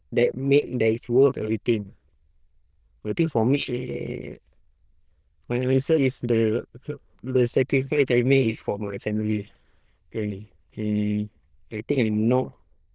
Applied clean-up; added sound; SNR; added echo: neural diffusion model UNIVERSE++.